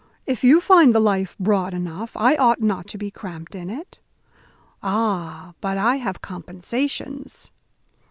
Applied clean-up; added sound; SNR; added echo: none; none; none; none.